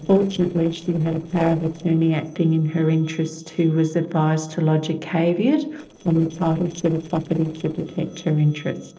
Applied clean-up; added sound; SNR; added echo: neural separator model SepFormer DNS4.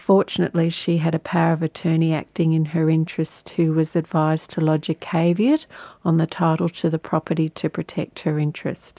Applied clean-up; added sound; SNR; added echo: none; none; none; none.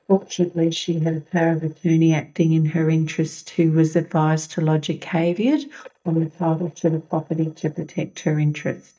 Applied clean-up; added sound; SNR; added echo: neural mask model DeepFilterNet 3.